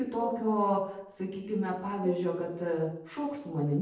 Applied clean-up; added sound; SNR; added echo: neural separator model SepFormer DNS4.